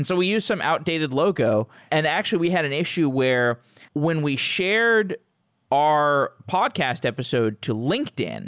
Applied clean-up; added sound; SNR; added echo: none; none; none; none.